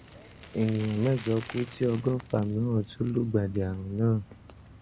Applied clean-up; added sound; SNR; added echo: none; Bicycle; 19 dB; none.